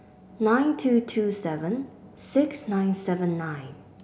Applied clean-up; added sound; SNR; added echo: none; none; none; none.